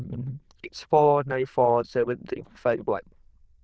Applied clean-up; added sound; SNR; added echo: neural diffusion model UNIVERSE++.